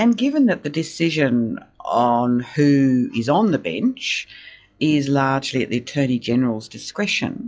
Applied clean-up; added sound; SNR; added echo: classical method log-MMSE.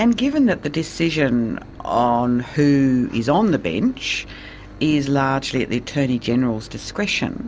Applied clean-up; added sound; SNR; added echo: none; Engine / Boat, Water vehicle; 20 dB; none.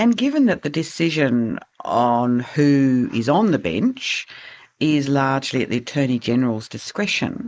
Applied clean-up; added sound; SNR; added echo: neural mask model Resemble Enhance denoiser.